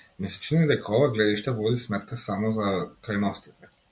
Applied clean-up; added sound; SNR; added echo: none; none; none; none.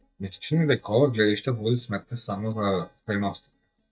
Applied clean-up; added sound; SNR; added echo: neural mask model DeepFilterNet 3.